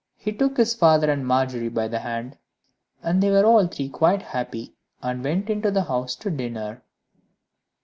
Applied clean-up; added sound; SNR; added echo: none; none; none; none.